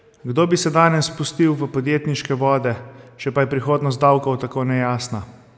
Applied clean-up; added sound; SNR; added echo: none; none; none; none.